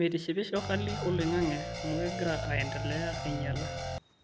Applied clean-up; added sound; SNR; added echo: none; Guitar; 2 dB; none.